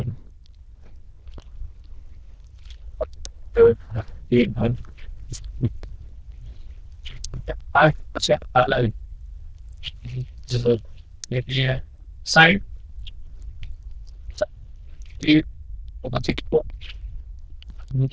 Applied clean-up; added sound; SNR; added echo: neural diffusion model UNIVERSE++.